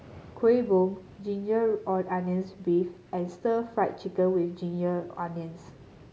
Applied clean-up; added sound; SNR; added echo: none; none; none; none.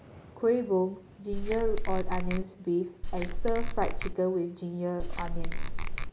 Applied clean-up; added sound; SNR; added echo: none; Squeak / Tools; -4 dB; none.